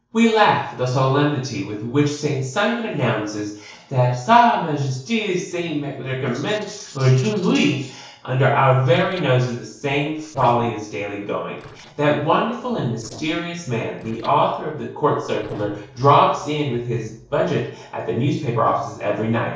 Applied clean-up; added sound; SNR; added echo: neural separator model SepFormer DNS4.